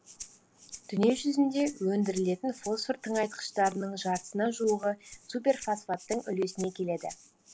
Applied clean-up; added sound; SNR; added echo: none; Rattle (instrument); 19 dB; none.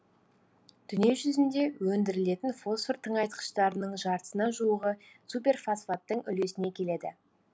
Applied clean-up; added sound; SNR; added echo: none; none; none; none.